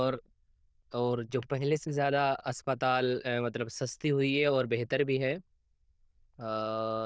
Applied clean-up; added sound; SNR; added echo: neural diffusion model UNIVERSE++.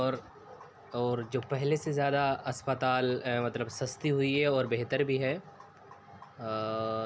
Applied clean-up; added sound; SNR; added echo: none; none; none; none.